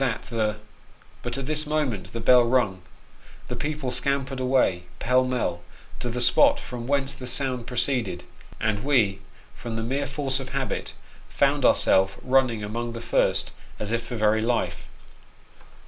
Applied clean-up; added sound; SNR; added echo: none; none; none; none.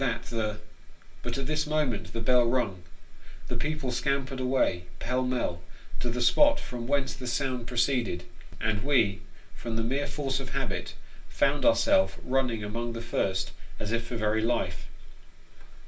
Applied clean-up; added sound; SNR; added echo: none; none; none; reverberation time 0.1 s.